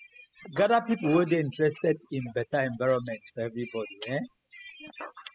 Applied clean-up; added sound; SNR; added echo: classical method spectral subtraction.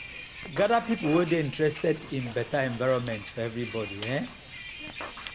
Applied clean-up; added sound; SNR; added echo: none; Writing + Bus; 12 dB; none.